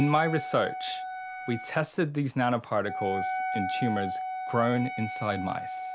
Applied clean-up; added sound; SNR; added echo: none; Wind instrument, woodwind instrument; 6 dB; none.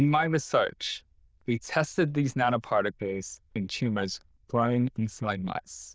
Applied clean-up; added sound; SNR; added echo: neural diffusion model UNIVERSE++.